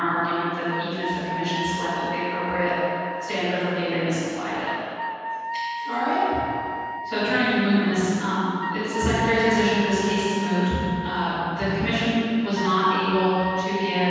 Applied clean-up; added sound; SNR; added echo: none; Wind instrument, woodwind instrument; 9 dB; reverberation time 2.1 s.